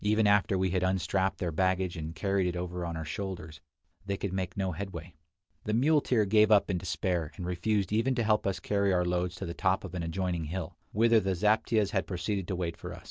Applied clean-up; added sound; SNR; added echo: none; none; none; none.